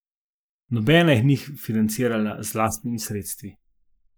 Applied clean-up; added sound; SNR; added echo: neural mask model Resemble Enhance denoiser.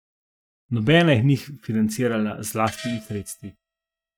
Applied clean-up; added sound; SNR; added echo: neural mask model RNNoise.